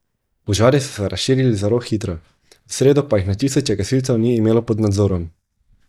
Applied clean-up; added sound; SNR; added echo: neural mask model DeepFilterNet 3.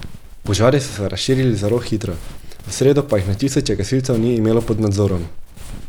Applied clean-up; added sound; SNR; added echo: none; Run; 13 dB; none.